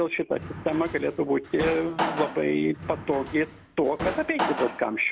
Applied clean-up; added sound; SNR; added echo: none; Drawer open or close; 7 dB; none.